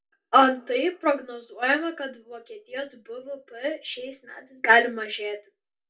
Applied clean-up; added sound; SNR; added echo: none; none; none; reverberation time 0.2 s.